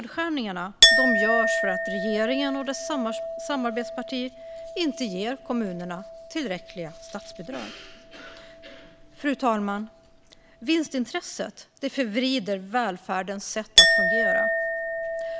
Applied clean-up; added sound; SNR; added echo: none; Chink, clink; -2 dB; none.